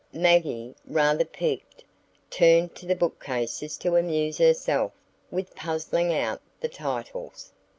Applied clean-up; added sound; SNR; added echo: none; none; none; none.